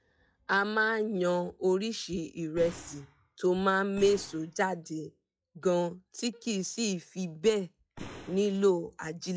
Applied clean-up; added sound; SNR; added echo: classical method log-MMSE.